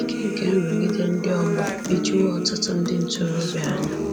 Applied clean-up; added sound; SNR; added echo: none; Acoustic guitar; 2 dB; none.